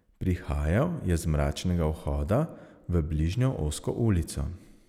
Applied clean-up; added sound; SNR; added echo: none; none; none; none.